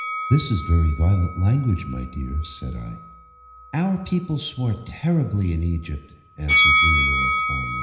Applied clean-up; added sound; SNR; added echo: none; Bell; 3 dB; reverberation time 0.9 s.